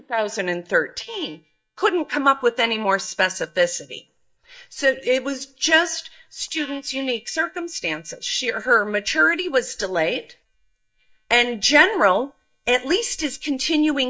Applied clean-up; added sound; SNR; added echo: neural mask model DeepFilterNet 3.